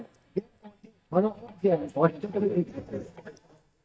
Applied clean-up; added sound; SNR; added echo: neural mask model DeepFilterNet 3.